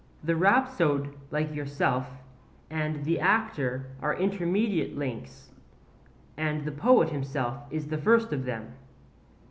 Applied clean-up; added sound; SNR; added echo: none; none; none; none.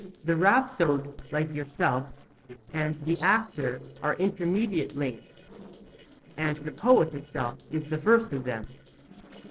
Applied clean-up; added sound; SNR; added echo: neural separator model SepFormer DNS4.